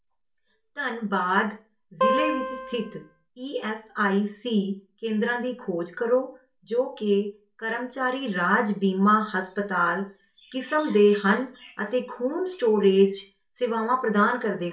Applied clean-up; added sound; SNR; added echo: none; Acoustic guitar; 1 dB; reverberation time 0.2 s.